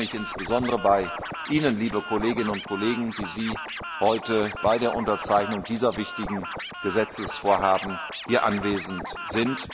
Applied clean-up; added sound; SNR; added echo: none; Scratching (performance technique); 9 dB; none.